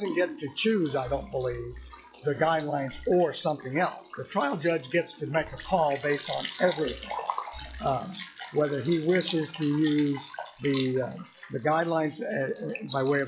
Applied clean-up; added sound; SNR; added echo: classical method log-MMSE.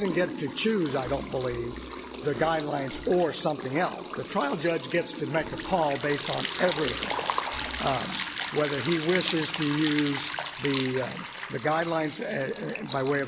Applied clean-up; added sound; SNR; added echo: none; Liquid; 7 dB; none.